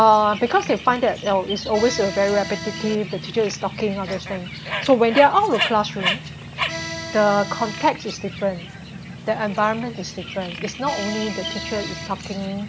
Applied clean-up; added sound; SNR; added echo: none; Bird + Accordion; 9 dB; none.